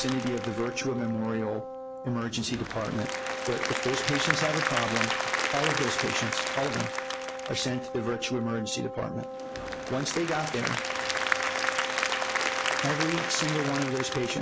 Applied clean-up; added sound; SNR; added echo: none; Wind instrument, woodwind instrument + Applause / Crowd; 0 dB; none.